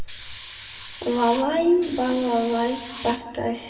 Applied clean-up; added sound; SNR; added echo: none; Hiss; 8 dB; reverberation time 1.4 s.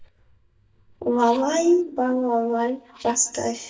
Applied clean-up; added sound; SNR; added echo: neural mask model DeepFilterNet 3.